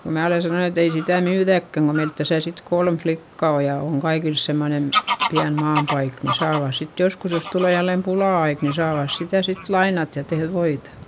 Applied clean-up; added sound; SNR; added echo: none; Bird vocalization, bird call, bird song / Fowl; 10 dB; none.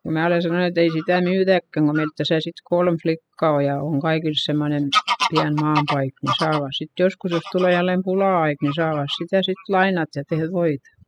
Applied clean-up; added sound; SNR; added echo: classical method spectral subtraction.